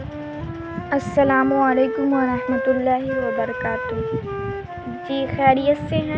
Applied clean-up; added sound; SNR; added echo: none; Wind instrument, woodwind instrument; 7 dB; none.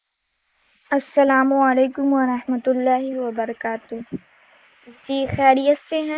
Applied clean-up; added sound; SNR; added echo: neural mask model Resemble Enhance denoiser.